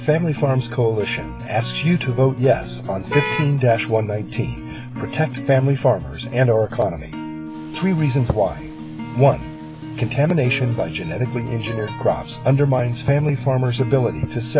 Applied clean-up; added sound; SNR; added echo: none; Vehicle horn, car horn, honking; 7 dB; none.